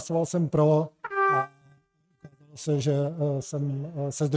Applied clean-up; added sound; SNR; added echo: neural mask model RNNoise.